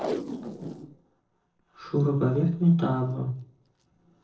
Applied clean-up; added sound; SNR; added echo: neural separator model SepFormer DNS4.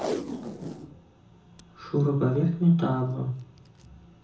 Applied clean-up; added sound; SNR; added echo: none; Packing tape, duct tape; 11 dB; reverberation time 0.7 s.